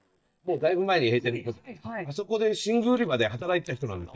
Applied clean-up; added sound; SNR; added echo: neural mask model DeepFilterNet 3.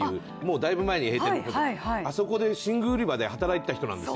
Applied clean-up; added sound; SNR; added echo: none; none; none; none.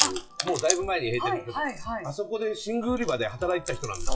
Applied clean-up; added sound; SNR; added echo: classical method WPE with log-MMSE.